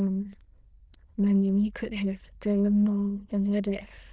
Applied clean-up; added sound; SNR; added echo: neural diffusion model UNIVERSE++.